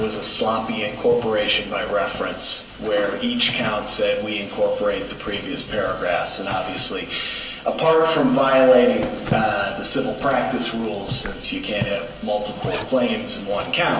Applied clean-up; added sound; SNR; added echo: none; Zipper (clothing); 15 dB; reverberation time 0.2 s.